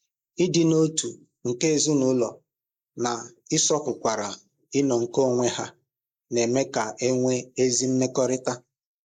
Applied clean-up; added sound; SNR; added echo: neural mask model Resemble Enhance denoiser.